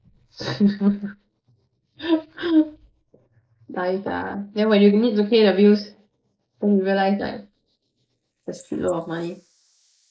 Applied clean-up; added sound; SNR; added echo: neural mask model Resemble Enhance denoiser.